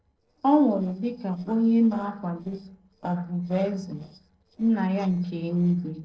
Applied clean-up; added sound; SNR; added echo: neural separator model SepFormer DNS4.